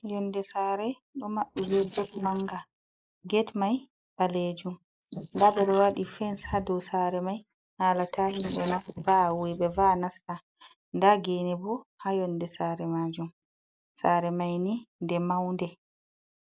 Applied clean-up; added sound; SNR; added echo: neural mask model Resemble Enhance denoiser.